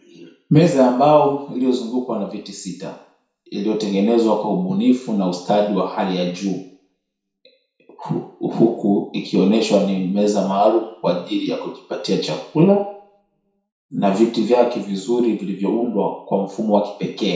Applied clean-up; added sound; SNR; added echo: none; none; none; reverberation time 0.6 s.